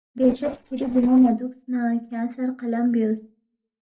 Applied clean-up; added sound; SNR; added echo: neural separator model SepFormer DNS4.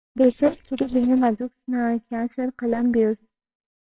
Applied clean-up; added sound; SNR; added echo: neural separator model SepFormer WHAMR!.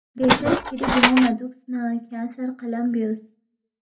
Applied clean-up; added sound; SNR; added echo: none; Tools; -3 dB; reverberation time 0.3 s.